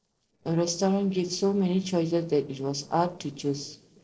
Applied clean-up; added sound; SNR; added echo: neural separator model SepFormer DNS4.